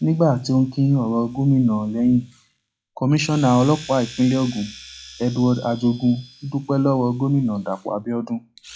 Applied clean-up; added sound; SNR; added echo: classical method log-MMSE.